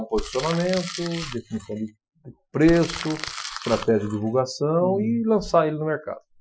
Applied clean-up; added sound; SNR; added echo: classical method Wiener filter.